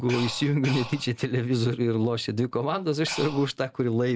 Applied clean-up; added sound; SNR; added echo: none; Breathing; 11 dB; none.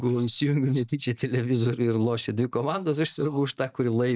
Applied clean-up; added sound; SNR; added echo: neural mask model DeepFilterNet 3.